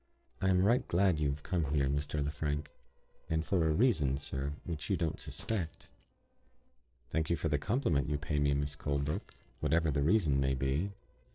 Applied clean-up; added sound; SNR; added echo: neural separator model SepFormer DNS4.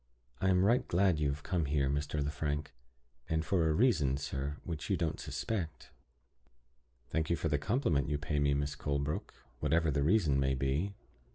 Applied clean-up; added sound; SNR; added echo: none; none; none; none.